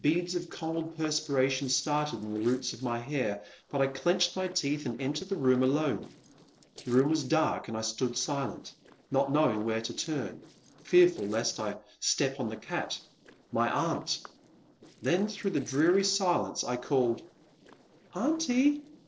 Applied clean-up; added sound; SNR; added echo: neural separator model SepFormer DNS4.